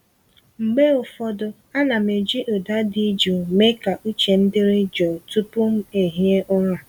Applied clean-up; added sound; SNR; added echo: none; none; none; none.